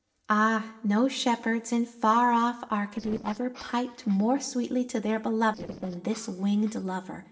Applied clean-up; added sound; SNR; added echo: neural separator model SepFormer DNS4.